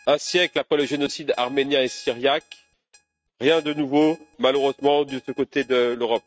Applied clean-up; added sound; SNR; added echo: neural mask model RNNoise.